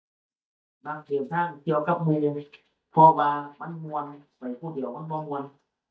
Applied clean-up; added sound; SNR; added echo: neural mask model DeepFilterNet 3.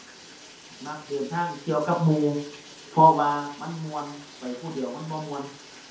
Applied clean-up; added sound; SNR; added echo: none; Bathtub (filling or washing); 20 dB; reverberation time 0.5 s.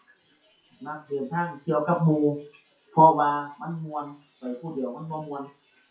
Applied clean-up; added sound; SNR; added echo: classical method WPE with log-MMSE.